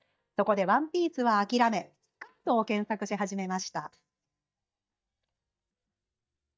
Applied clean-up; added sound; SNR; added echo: neural mask model DeepFilterNet 3.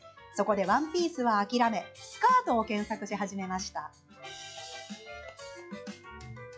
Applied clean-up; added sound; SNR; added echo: classical method log-MMSE.